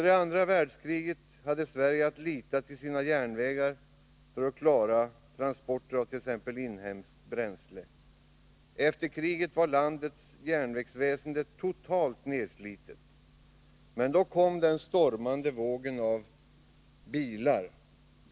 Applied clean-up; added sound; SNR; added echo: none; none; none; none.